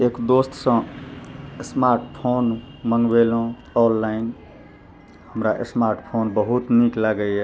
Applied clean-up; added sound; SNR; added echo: none; none; none; none.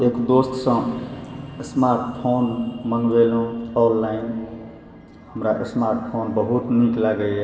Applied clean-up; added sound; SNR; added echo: none; none; none; reverberation time 2.8 s.